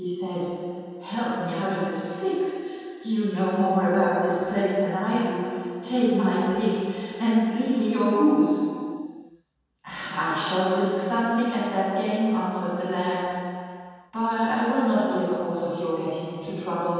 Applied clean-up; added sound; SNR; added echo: none; none; none; reverberation time 2.1 s.